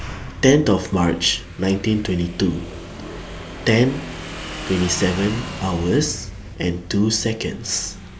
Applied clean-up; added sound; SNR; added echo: none; Motorcycle / Engine; 14 dB; none.